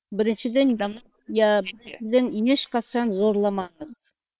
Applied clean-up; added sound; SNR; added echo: neural separator model SepFormer WHAM!.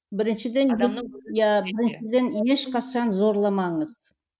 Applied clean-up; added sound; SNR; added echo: neural mask model RNNoise.